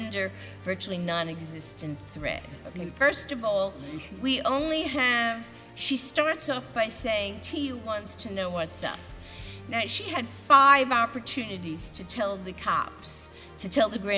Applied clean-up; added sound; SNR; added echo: none; Musical instrument; 18 dB; none.